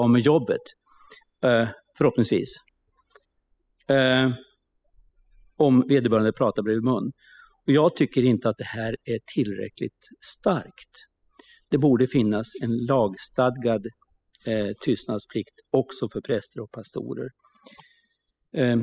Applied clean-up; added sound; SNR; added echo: classical method spectral subtraction.